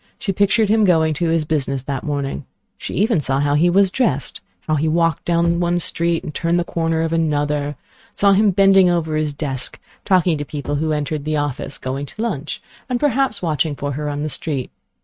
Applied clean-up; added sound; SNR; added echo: neural mask model RNNoise.